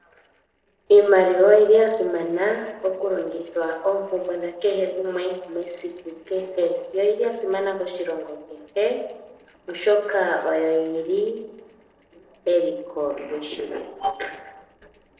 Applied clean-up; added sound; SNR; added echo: neural separator model SepFormer DNS4.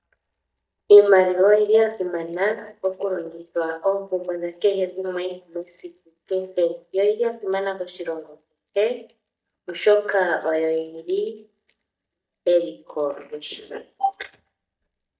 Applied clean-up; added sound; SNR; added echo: neural mask model DeepFilterNet 3.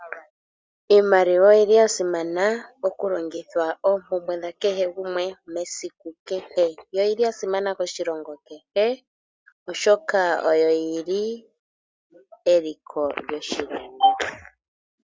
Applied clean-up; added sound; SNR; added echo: none; none; none; none.